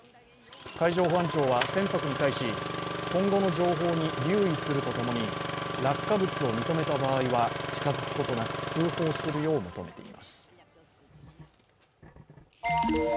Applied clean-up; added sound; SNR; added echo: none; Engine starting; 5 dB; none.